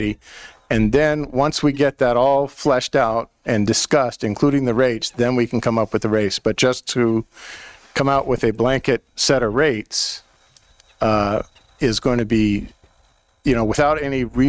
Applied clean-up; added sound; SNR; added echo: neural mask model RNNoise.